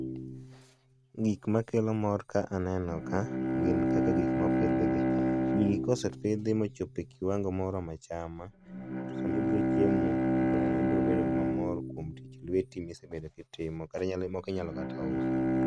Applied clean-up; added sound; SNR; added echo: neural mask model RNNoise.